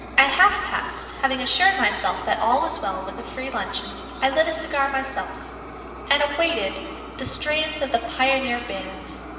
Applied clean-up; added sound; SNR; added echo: none; Fire; 13 dB; reverberation time 2.4 s.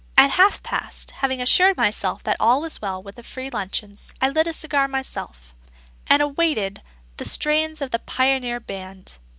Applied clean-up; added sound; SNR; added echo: none; none; none; none.